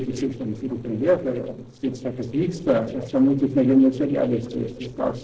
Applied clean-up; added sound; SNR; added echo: neural separator model SepFormer DNS4.